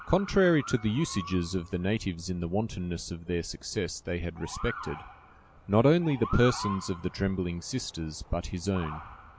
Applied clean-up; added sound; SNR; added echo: none; Motor vehicle (road) / Siren; 14 dB; none.